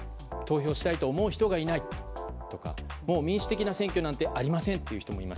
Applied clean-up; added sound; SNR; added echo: none; none; none; none.